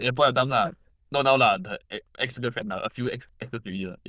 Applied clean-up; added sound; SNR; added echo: neural diffusion model UNIVERSE++.